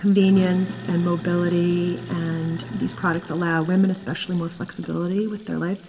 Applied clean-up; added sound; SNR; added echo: none; Sink (filling or washing); 14 dB; reverberation time 1.3 s.